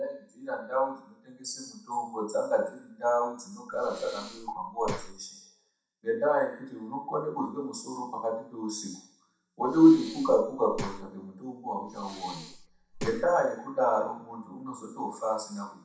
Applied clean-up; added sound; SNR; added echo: none; Breathing; 11 dB; reverberation time 0.7 s.